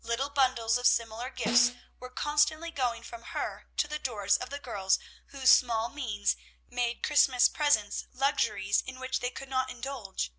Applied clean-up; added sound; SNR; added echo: none; Snare drum; 7 dB; none.